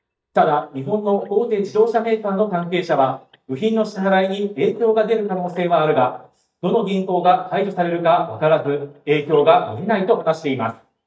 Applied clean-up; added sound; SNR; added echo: neural mask model DeepFilterNet 3.